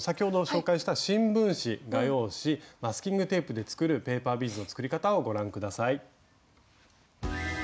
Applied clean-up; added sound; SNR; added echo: none; none; none; none.